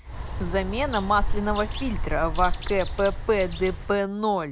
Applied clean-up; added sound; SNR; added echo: none; Bird; 2 dB; none.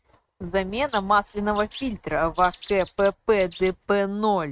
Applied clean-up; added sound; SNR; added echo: neural mask model RNNoise.